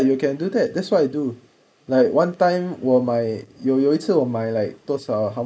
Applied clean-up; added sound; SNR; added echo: neural mask model Resemble Enhance denoiser.